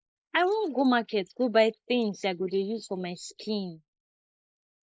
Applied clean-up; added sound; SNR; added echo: neural mask model Resemble Enhance denoiser.